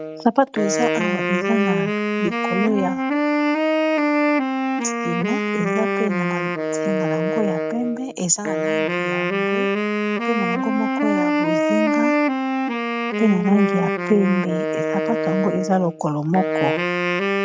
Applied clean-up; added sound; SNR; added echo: neural mask model RNNoise.